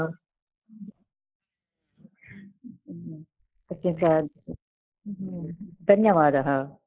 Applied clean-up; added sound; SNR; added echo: neural mask model Resemble Enhance denoiser.